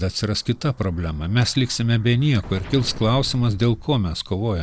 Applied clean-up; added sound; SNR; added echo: none; Explosion; 17 dB; none.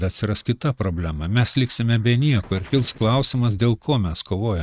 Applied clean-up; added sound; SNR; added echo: neural mask model RNNoise.